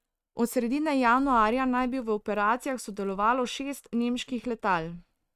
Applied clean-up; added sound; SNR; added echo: neural mask model RNNoise.